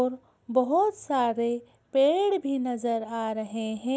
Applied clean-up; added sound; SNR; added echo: none; none; none; none.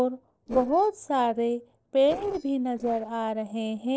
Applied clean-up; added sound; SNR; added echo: neural separator model SepFormer DNS4.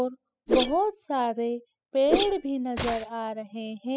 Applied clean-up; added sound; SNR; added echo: classical method spectral subtraction.